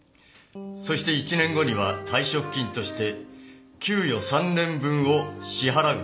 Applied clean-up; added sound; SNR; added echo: none; none; none; none.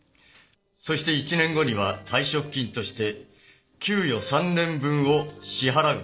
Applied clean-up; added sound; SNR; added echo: neural separator model SepFormer DNS4.